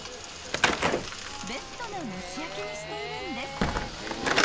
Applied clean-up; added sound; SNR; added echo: none; Slam / Wood; -4 dB; none.